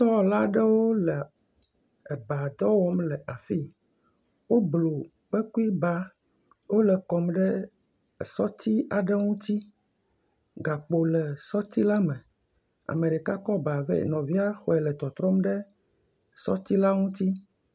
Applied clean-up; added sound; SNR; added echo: none; none; none; none.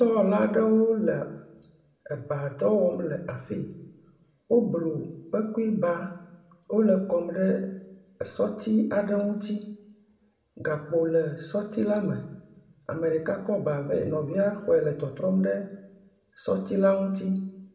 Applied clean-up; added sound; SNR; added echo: none; none; none; reverberation time 0.7 s.